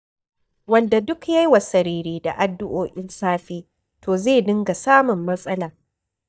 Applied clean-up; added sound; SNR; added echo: neural mask model DeepFilterNet 3.